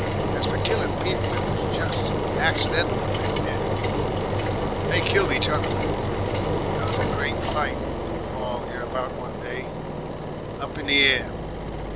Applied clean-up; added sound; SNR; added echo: none; Engine; -4 dB; none.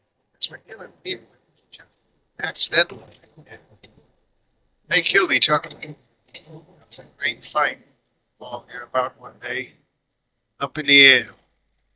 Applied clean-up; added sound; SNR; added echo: neural mask model DeepFilterNet 3.